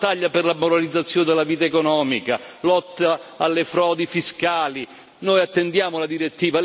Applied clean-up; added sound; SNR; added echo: none; none; none; none.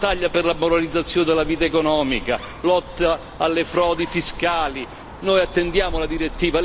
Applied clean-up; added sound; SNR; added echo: none; Dog; 12 dB; none.